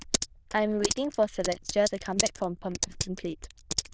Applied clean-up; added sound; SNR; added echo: neural diffusion model UNIVERSE++.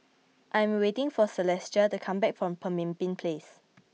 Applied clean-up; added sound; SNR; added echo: none; none; none; none.